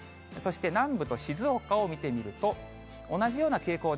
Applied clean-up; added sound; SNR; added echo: none; none; none; none.